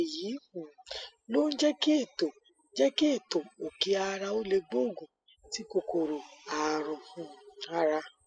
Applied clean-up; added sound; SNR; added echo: classical method spectral subtraction.